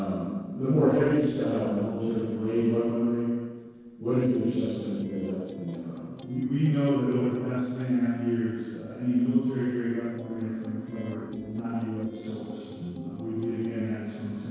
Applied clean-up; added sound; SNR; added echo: neural separator model SepFormer DNS4.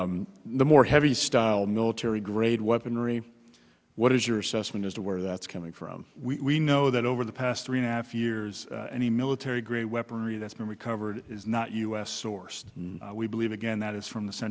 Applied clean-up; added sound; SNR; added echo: none; none; none; none.